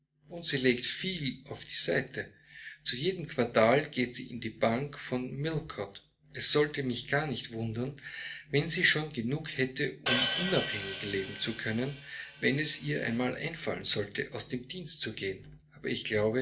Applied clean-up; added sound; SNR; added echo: none; Hi-hat; 2 dB; reverberation time 0.3 s.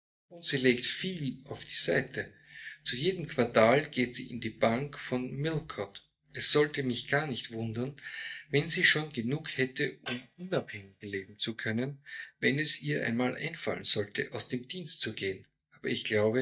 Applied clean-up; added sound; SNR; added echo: neural mask model DeepFilterNet 3.